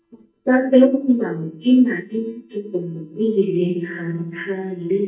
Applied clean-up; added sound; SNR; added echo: neural mask model DeepFilterNet 3.